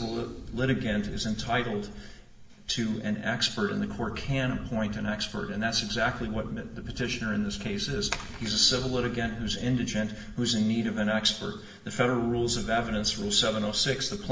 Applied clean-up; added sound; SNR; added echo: none; Wind; 14 dB; reverberation time 0.8 s.